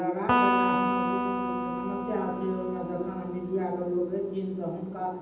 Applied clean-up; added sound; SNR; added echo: none; Electric guitar; -1 dB; reverberation time 0.8 s.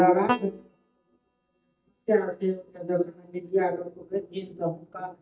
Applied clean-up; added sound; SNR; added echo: neural mask model DeepFilterNet 3.